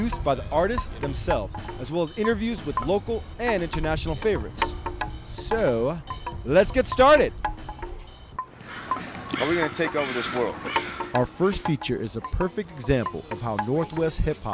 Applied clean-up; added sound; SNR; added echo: none; Wind chime; 10 dB; none.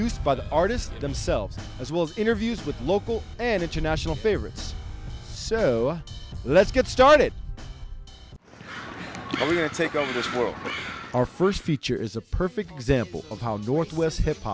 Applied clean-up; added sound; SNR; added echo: none; none; none; none.